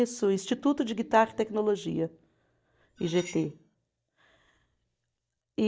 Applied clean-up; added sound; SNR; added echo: neural mask model DeepFilterNet 3.